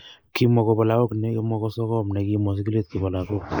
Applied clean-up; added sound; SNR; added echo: neural mask model Resemble Enhance denoiser.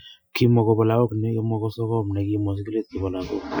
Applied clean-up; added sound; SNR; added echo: classical method Wiener filter.